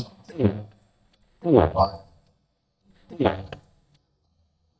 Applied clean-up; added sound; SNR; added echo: neural mask model DeepFilterNet 3.